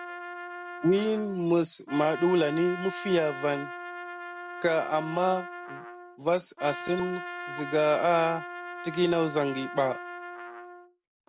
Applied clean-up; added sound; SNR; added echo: none; Trumpet; 11 dB; none.